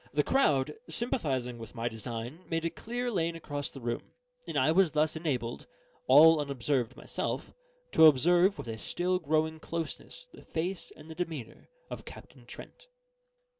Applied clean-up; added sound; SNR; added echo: none; none; none; none.